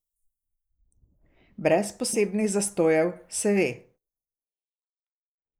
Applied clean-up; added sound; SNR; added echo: neural mask model Resemble Enhance denoiser.